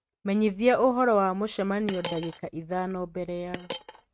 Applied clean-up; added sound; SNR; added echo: neural mask model RNNoise.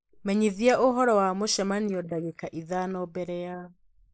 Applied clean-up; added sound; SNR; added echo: neural mask model Resemble Enhance denoiser.